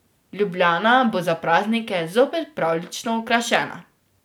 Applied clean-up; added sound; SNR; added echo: none; none; none; none.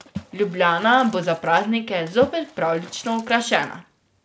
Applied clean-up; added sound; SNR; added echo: none; Water / Splash, splatter; 19 dB; none.